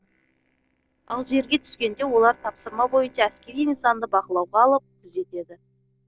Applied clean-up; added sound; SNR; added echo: neural separator model SepFormer DNS4.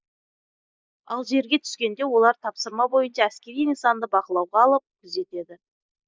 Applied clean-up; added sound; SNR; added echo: neural mask model Resemble Enhance denoiser.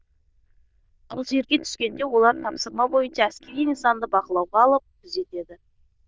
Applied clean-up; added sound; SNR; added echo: neural diffusion model UNIVERSE++.